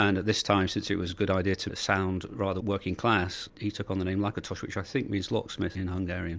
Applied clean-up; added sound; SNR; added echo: none; none; none; none.